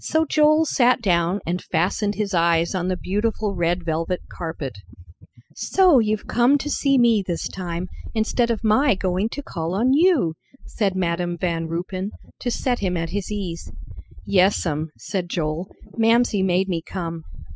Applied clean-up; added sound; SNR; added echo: classical method spectral subtraction.